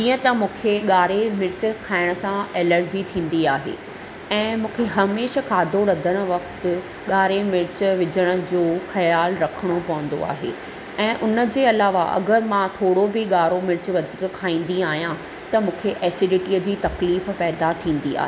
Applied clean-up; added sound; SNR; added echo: none; none; none; none.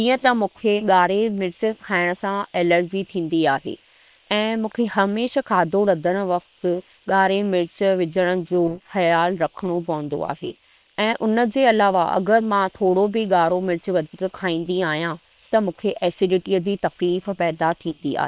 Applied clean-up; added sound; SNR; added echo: neural separator model SepFormer WHAM!.